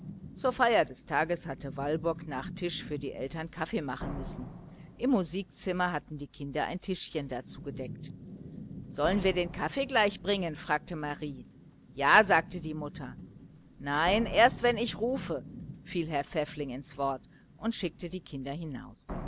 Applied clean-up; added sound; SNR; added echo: none; Rain / Thunderstorm + Slam; 13 dB; none.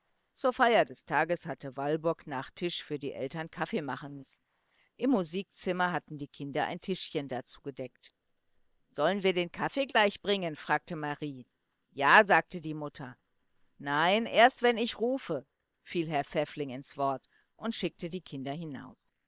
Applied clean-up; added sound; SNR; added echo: neural separator model SepFormer WHAM!.